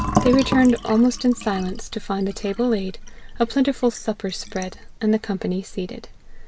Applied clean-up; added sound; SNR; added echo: none; Fill (with liquid); 9 dB; none.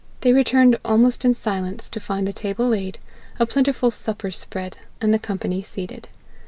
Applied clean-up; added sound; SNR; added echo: none; none; none; none.